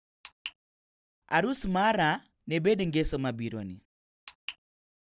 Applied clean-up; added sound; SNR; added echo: none; none; none; none.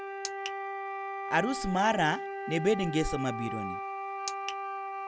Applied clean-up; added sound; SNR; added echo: none; Wind instrument, woodwind instrument; 4 dB; none.